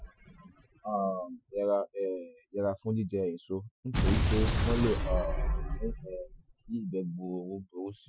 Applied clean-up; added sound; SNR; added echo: classical method Wiener filter.